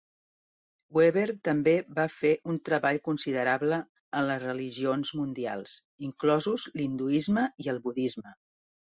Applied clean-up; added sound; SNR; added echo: none; none; none; none.